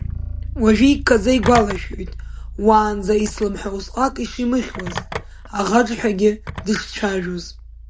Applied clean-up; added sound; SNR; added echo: none; Bass guitar + Telephone; 10 dB; none.